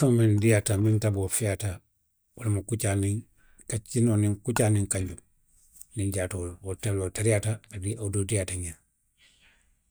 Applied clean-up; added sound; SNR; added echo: neural mask model DeepFilterNet 3.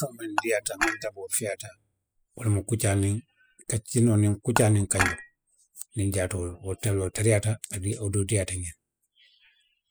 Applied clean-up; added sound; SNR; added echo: classical method spectral subtraction.